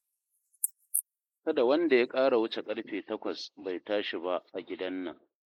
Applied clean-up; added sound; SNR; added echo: neural mask model Resemble Enhance denoiser.